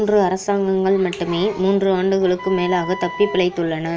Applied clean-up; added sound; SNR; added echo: none; Wind instrument, woodwind instrument; 15 dB; none.